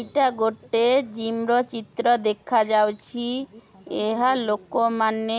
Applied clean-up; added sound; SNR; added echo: none; none; none; none.